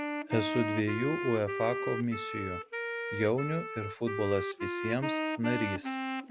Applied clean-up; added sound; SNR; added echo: none; Wind instrument, woodwind instrument; 3 dB; none.